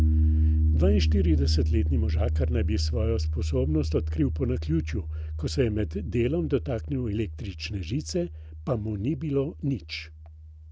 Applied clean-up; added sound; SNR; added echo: none; Piano; -2 dB; none.